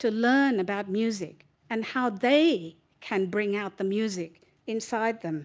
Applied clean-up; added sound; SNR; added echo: none; none; none; none.